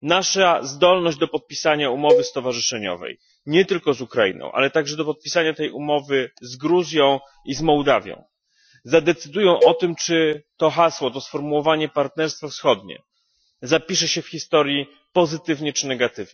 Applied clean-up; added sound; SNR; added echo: classical method Wiener filter.